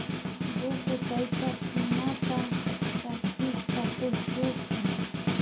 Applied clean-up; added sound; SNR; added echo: none; Snare drum; -4 dB; reverberation time 0.3 s.